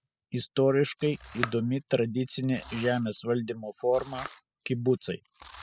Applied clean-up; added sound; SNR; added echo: classical method spectral subtraction.